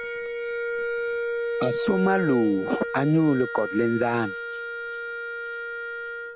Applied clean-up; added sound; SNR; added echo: none; Wind instrument, woodwind instrument + Bell; 4 dB; none.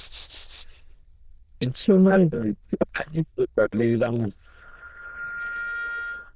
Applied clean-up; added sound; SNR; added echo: neural diffusion model UNIVERSE++.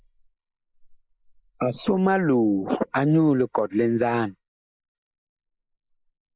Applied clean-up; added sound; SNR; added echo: neural mask model Resemble Enhance denoiser.